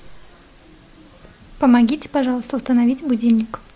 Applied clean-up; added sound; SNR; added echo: none; none; none; none.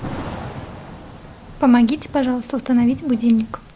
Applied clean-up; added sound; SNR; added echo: none; Thunder / Rain; 15 dB; none.